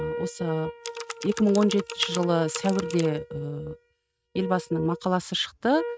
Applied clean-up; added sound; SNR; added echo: neural mask model RNNoise.